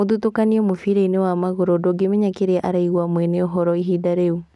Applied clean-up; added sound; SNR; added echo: none; none; none; none.